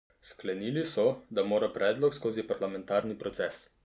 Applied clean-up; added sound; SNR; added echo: none; none; none; none.